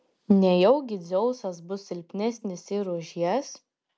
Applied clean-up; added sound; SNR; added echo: none; none; none; none.